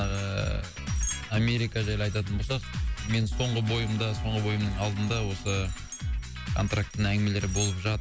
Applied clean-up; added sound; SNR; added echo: none; Glass + Alarm; 14 dB; none.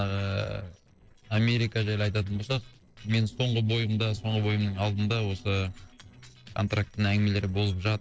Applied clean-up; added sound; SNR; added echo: neural separator model SepFormer DNS4.